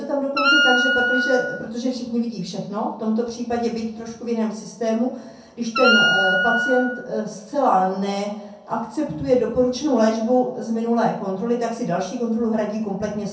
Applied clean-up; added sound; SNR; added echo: none; Wind instrument, woodwind instrument; -2 dB; reverberation time 0.5 s.